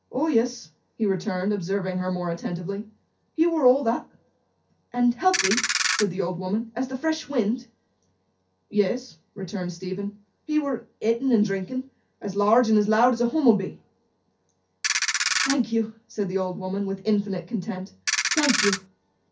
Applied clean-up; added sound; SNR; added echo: none; Ratchet, pawl; -1 dB; reverberation time 0.3 s.